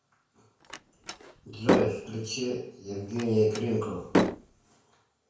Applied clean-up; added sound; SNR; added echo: none; Slam; 0 dB; reverberation time 0.5 s.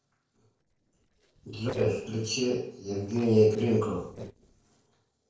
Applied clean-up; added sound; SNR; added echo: neural separator model SepFormer DNS4.